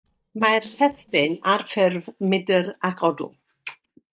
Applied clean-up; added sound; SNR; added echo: neural mask model DeepFilterNet 3.